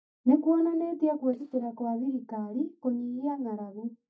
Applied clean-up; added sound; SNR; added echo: neural mask model DeepFilterNet 3.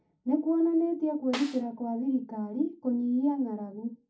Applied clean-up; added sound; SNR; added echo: none; Snare drum; 15 dB; reverberation time 0.4 s.